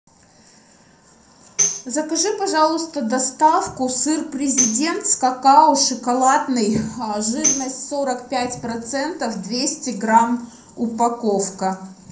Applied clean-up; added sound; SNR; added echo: none; Tambourine; 6 dB; reverberation time 0.5 s.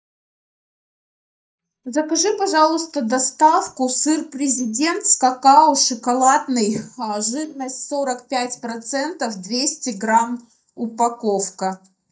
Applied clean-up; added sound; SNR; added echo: neural mask model DeepFilterNet 3.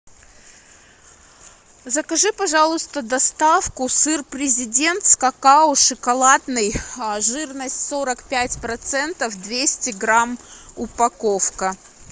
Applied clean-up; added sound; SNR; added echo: none; none; none; none.